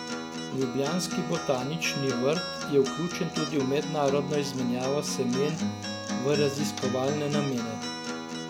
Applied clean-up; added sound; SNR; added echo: none; Acoustic guitar; 4 dB; none.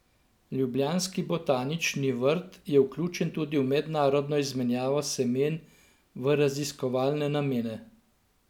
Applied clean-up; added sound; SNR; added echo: none; none; none; none.